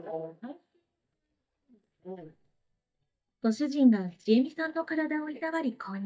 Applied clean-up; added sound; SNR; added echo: neural mask model DeepFilterNet 3.